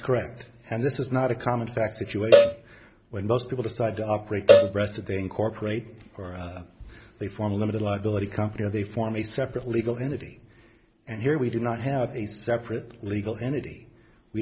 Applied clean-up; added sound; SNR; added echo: none; Cowbell; -4 dB; none.